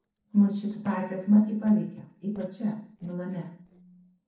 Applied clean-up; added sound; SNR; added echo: neural separator model SepFormer DNS4.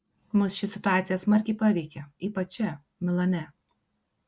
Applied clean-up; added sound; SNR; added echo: none; none; none; none.